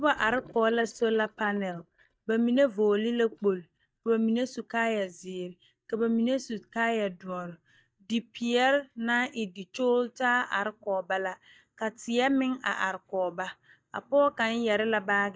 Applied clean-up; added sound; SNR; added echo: neural mask model DeepFilterNet 3.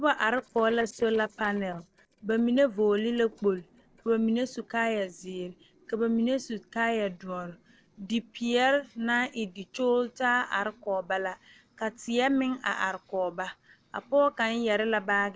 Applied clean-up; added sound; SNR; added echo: neural separator model SepFormer DNS4.